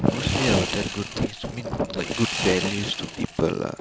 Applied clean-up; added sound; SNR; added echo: none; Sawing; 8 dB; none.